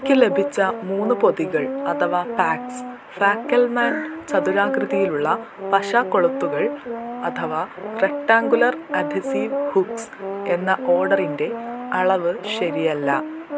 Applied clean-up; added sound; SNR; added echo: none; Brass instrument; 6 dB; none.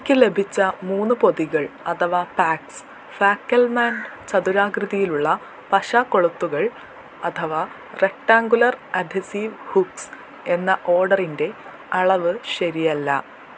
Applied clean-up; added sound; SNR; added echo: none; none; none; none.